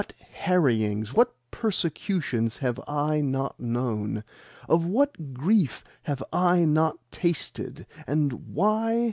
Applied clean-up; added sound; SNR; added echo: none; none; none; none.